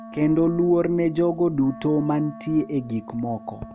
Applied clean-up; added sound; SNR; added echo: none; Wind instrument, woodwind instrument; 18 dB; none.